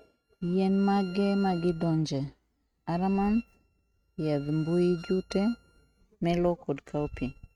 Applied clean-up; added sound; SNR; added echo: neural mask model RNNoise.